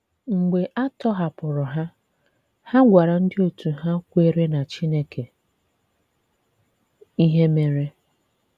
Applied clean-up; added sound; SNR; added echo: none; none; none; none.